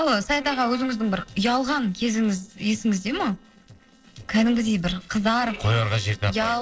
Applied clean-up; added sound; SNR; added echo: neural separator model SepFormer DNS4.